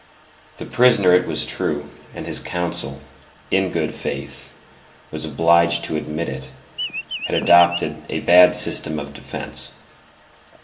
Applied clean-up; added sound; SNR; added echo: none; Chirp, tweet; 6 dB; reverberation time 1.2 s.